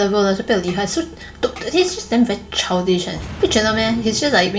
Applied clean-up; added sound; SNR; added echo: none; Boom; 17 dB; reverberation time 0.2 s.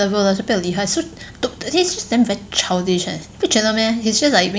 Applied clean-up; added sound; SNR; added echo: none; none; none; none.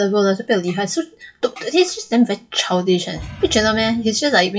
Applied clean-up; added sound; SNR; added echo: classical method WPE with log-MMSE.